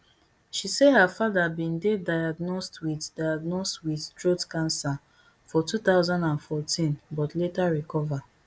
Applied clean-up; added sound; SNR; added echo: none; none; none; none.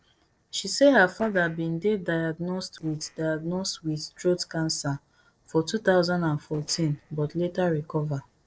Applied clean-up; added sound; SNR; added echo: neural separator model SepFormer DNS4.